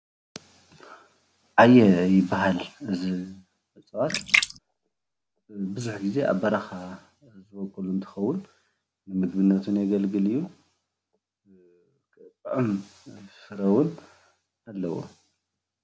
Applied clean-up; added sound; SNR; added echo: none; Splash, splatter; 3 dB; none.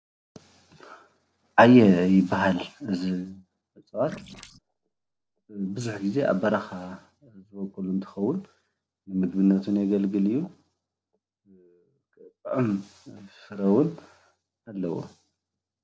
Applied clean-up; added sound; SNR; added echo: neural separator model SepFormer DNS4.